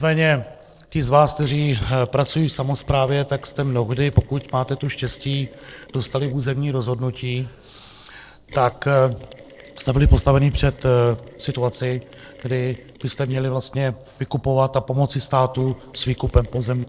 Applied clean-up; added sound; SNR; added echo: neural separator model SepFormer DNS4.